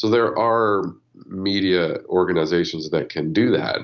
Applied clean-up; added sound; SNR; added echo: none; none; none; none.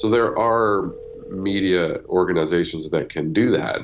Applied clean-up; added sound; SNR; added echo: none; Telephone; 19 dB; none.